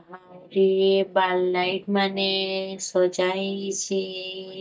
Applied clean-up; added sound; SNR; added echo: neural mask model DeepFilterNet 3.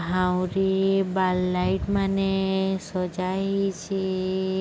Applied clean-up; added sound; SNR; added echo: none; none; none; none.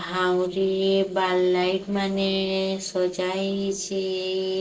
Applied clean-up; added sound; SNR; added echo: neural separator model SepFormer DNS4.